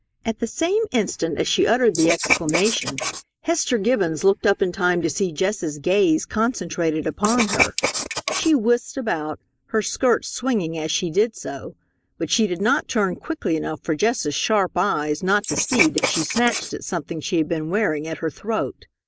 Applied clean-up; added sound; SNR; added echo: neural mask model Resemble Enhance denoiser.